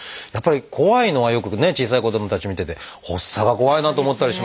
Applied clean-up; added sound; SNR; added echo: none; none; none; none.